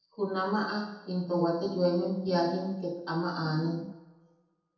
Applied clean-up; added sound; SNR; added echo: neural separator model SepFormer DNS4.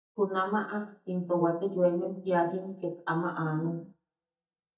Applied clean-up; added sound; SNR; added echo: neural mask model DeepFilterNet 3.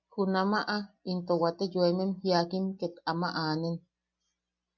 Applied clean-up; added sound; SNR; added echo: none; none; none; none.